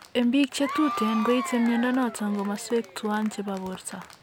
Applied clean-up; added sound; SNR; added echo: none; Applause / Crowd / Cheering; 10 dB; none.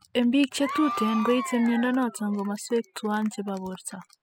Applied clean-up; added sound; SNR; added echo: classical method spectral subtraction.